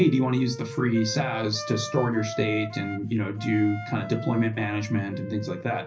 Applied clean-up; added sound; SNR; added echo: none; Wind instrument, woodwind instrument; 13 dB; reverberation time 0.4 s.